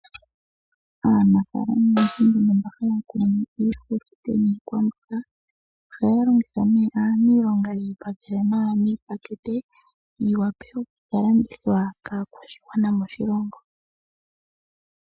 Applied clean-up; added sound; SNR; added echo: classical method Wiener filter.